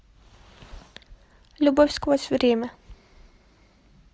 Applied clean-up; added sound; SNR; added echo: none; none; none; none.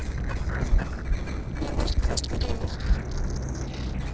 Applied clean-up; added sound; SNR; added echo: neural separator model SepFormer DNS4.